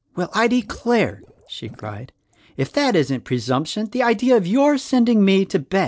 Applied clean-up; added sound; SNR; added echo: neural separator model SepFormer DNS4.